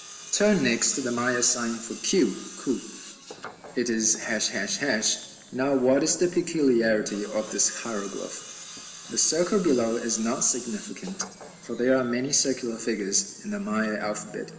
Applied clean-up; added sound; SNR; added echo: none; Tools; 17 dB; reverberation time 2.4 s.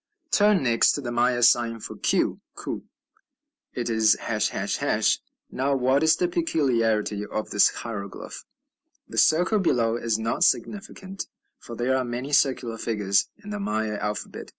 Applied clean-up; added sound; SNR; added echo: none; none; none; none.